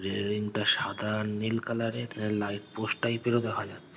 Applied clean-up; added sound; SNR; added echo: none; none; none; none.